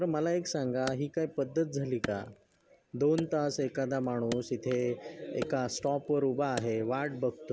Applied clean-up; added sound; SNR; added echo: none; Wood; 15 dB; none.